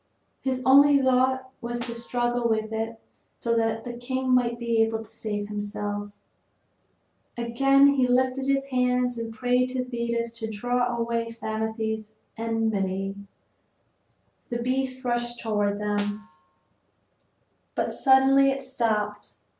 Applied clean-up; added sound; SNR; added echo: none; Snare drum; 20 dB; none.